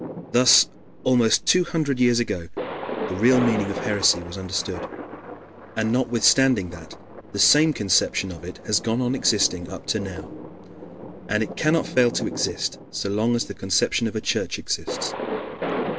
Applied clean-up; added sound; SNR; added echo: none; Thunder; 10 dB; none.